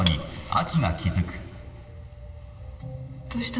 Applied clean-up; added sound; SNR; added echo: none; Cutlery, silverware; -1 dB; reverberation time 2.0 s.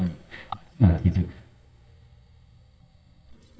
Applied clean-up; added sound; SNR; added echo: neural mask model DeepFilterNet 3.